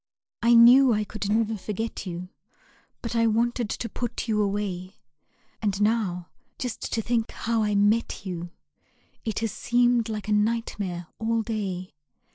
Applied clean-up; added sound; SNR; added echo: neural separator model SepFormer DNS4.